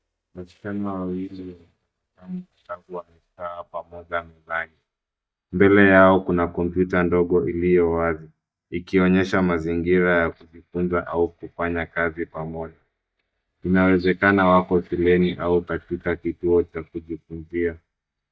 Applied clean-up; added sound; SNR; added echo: neural mask model DeepFilterNet 3.